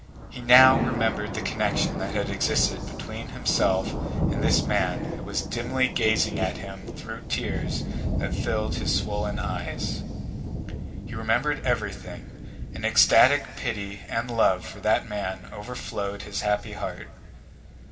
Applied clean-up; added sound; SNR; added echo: none; Thunder; 4 dB; reverberation time 2.0 s.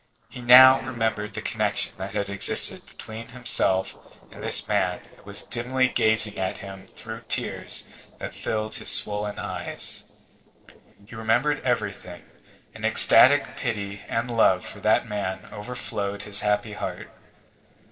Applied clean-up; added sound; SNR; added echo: neural separator model SepFormer DNS4.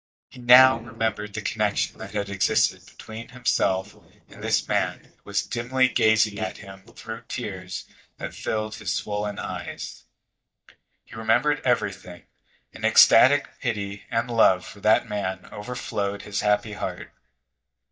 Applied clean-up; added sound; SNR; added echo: neural mask model DeepFilterNet 3.